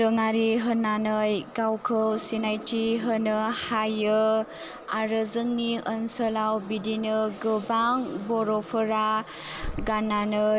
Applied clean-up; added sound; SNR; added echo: none; Growling; 20 dB; none.